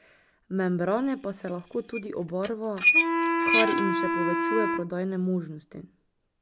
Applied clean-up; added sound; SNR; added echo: none; Wind instrument, woodwind instrument + Squeak; -3 dB; none.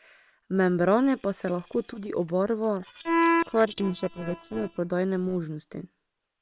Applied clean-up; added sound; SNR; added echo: neural separator model SepFormer WHAM!.